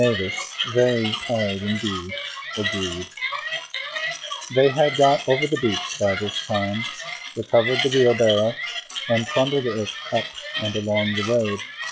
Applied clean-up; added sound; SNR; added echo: classical method log-MMSE.